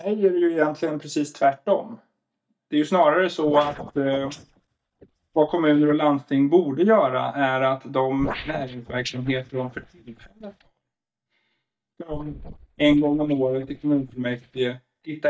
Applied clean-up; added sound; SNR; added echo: neural mask model DeepFilterNet 3.